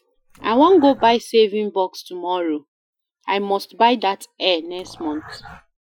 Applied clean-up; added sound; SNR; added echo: classical method Wiener filter.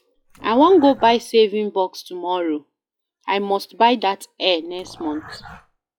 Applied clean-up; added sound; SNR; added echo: classical method log-MMSE.